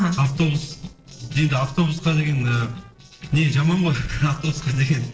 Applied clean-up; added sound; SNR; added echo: neural separator model SepFormer DNS4.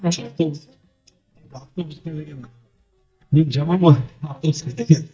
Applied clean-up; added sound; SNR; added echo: neural mask model DeepFilterNet 3.